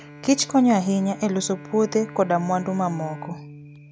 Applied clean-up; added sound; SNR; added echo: none; Bowed string instrument; 17 dB; none.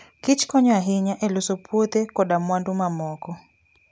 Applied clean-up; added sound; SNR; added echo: none; none; none; none.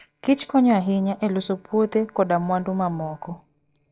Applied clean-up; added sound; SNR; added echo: neural separator model SepFormer DNS4.